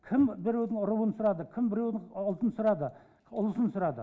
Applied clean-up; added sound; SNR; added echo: none; none; none; none.